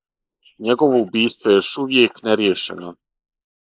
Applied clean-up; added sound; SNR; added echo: neural mask model Resemble Enhance denoiser.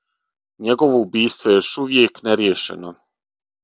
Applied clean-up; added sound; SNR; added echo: none; none; none; none.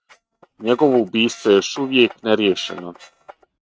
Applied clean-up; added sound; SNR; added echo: neural mask model RNNoise.